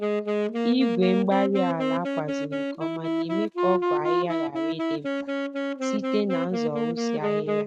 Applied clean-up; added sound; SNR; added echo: neural mask model RNNoise.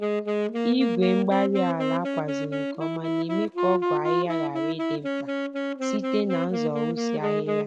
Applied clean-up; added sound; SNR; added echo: none; Wind instrument, woodwind instrument; -2 dB; none.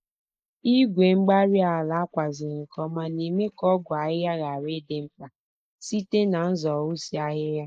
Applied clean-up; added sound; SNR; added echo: neural mask model Resemble Enhance denoiser.